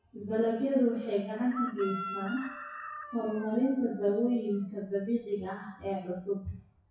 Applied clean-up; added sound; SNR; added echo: classical method WPE with log-MMSE.